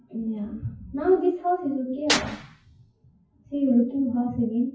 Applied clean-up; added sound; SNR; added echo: classical method WPE with log-MMSE.